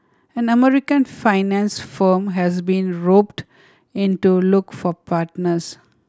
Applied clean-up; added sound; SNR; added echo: none; none; none; none.